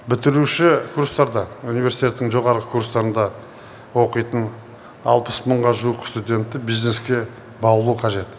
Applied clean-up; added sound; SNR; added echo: none; none; none; none.